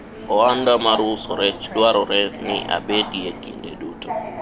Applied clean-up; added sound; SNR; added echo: none; Subway, metro, underground; 10 dB; none.